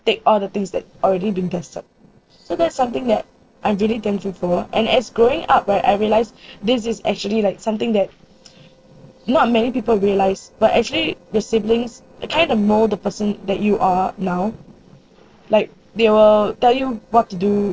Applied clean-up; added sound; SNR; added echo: neural separator model SepFormer DNS4.